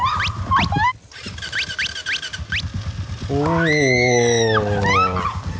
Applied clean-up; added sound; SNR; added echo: none; none; none; none.